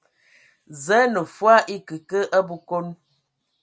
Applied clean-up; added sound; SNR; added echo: none; none; none; none.